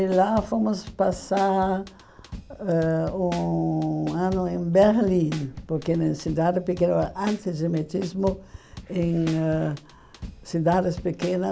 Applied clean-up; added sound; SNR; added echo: none; Drum kit; 16 dB; none.